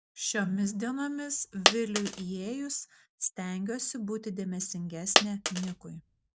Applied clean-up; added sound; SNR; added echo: none; Coin (dropping); -2 dB; none.